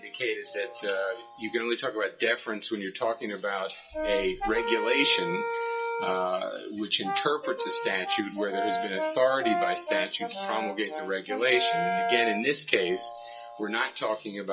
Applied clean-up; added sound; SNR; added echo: classical method WPE with log-MMSE.